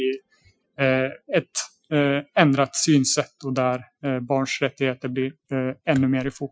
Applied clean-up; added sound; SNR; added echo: classical method Wiener filter.